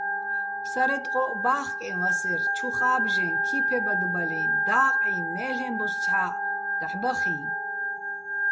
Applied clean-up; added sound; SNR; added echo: none; Organ; -4 dB; none.